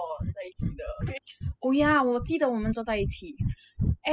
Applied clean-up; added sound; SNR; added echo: classical method spectral subtraction.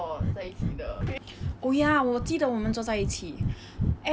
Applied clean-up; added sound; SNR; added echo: none; Breathing; 4 dB; none.